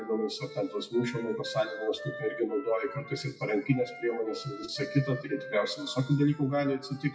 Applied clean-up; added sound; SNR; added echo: classical method WPE with log-MMSE.